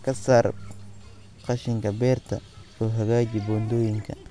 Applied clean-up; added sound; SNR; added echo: none; none; none; none.